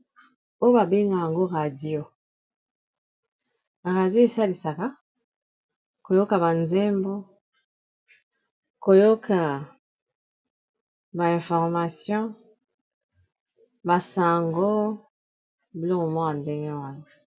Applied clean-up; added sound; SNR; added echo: none; none; none; none.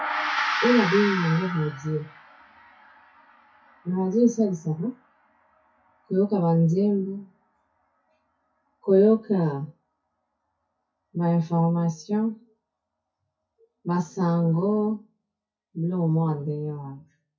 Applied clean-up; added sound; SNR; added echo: classical method WPE with log-MMSE.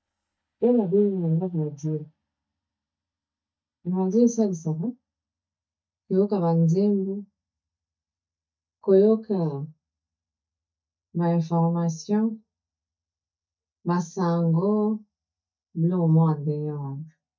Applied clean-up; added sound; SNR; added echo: neural mask model DeepFilterNet 3.